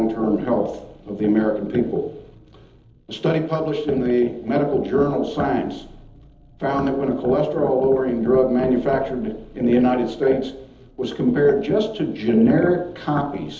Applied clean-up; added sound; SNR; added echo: none; none; none; reverberation time 1.2 s.